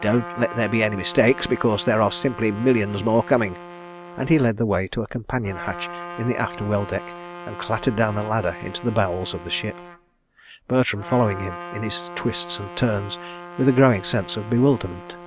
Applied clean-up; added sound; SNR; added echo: none; Trumpet; 14 dB; none.